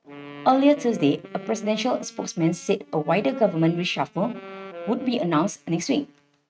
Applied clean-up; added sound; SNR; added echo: neural mask model RNNoise.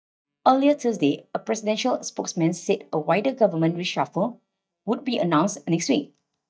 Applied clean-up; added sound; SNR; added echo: neural mask model DeepFilterNet 3.